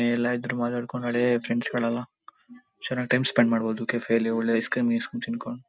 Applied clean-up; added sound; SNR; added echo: none; none; none; none.